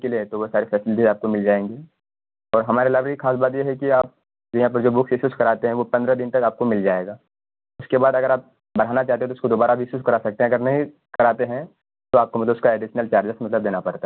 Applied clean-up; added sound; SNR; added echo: none; none; none; none.